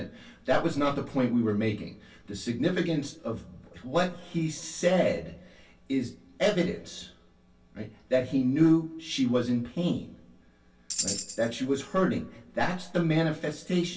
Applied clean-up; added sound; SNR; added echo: none; Tambourine; 7 dB; reverberation time 0.2 s.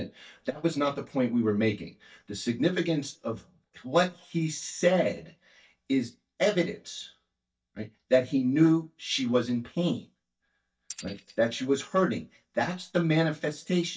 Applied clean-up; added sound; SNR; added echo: neural mask model DeepFilterNet 3.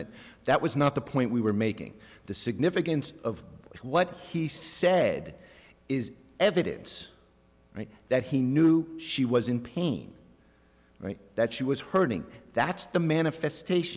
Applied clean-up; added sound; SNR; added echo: none; none; none; none.